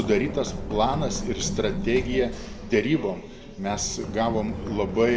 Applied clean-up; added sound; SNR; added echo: none; Run; 7 dB; reverberation time 0.5 s.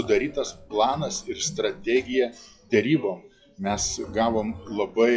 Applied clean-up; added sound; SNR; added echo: classical method WPE with log-MMSE.